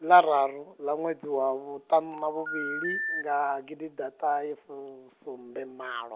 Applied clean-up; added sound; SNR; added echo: none; Telephone; 6 dB; none.